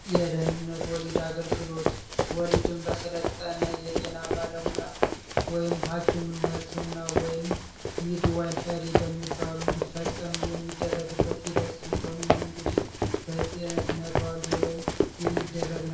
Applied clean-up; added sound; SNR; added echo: none; Run; -3 dB; reverberation time 0.5 s.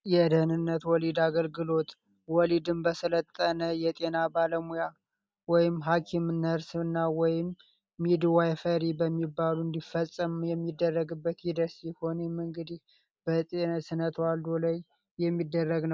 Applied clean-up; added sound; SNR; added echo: none; none; none; none.